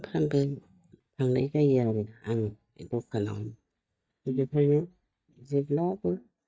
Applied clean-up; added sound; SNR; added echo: neural mask model DeepFilterNet 3.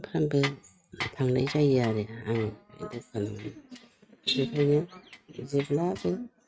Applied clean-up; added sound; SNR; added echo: neural mask model RNNoise.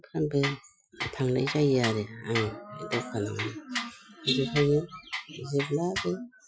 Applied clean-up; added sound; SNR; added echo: classical method Wiener filter.